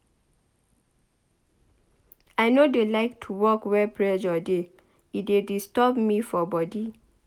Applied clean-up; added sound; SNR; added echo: none; none; none; none.